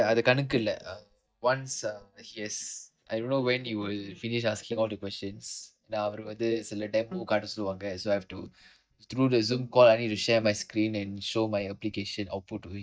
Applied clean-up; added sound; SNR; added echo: neural mask model DeepFilterNet 3.